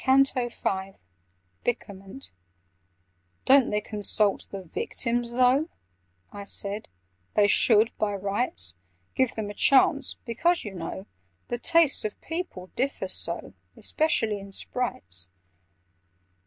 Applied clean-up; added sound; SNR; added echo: none; none; none; none.